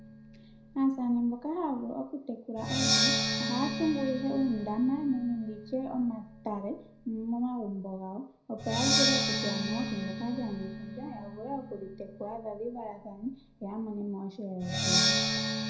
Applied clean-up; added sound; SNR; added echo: none; Percussion; 0 dB; reverberation time 0.5 s.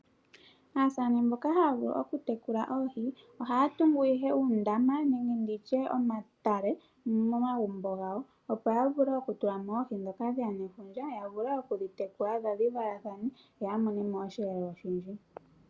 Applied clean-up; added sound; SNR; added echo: none; none; none; none.